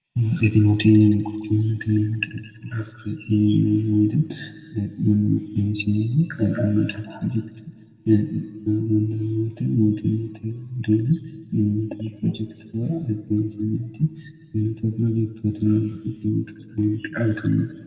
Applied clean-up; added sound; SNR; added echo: none; none; none; reverberation time 1.5 s.